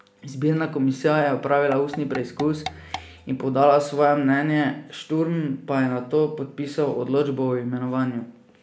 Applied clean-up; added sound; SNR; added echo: none; Tap / Percussion; 15 dB; none.